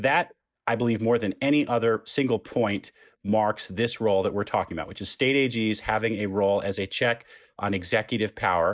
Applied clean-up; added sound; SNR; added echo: neural mask model Resemble Enhance denoiser.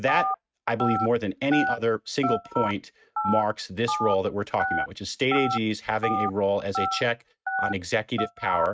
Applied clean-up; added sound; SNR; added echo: neural mask model RNNoise.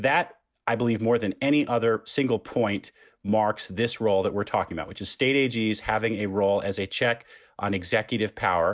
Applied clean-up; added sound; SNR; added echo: none; none; none; none.